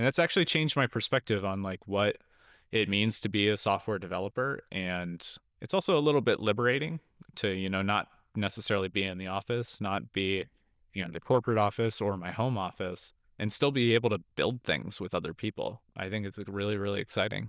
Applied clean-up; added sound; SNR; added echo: neural diffusion model UNIVERSE++.